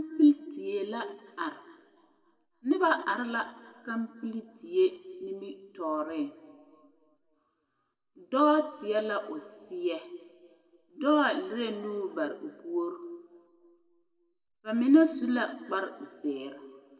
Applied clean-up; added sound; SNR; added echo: none; none; none; reverberation time 1.3 s.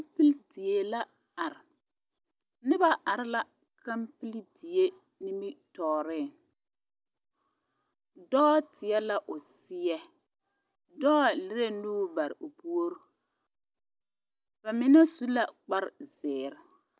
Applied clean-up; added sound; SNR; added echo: none; none; none; none.